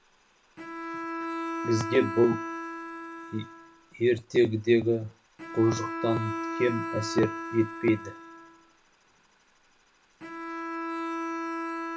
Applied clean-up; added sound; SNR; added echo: none; Bowed string instrument; 7 dB; none.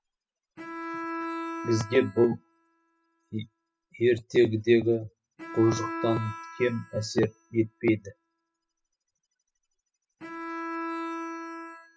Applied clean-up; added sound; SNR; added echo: classical method spectral subtraction.